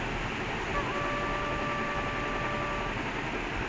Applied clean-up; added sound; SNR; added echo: none; Trumpet; 5 dB; none.